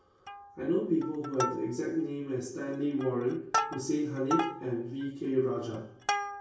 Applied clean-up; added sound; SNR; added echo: none; Plucked string instrument; 6 dB; reverberation time 0.6 s.